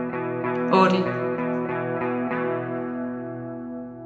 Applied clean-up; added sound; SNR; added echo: none; Electric guitar; -2 dB; reverberation time 0.7 s.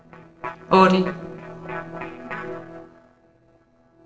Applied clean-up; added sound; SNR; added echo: neural separator model SepFormer DNS4.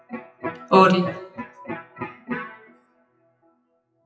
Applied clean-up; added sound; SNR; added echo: classical method WPE with log-MMSE.